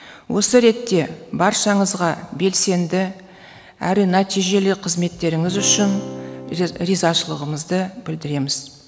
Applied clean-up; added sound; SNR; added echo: none; Acoustic guitar / Strum; 12 dB; none.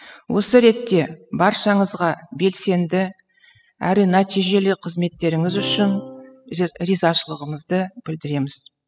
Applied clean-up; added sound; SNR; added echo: classical method spectral subtraction.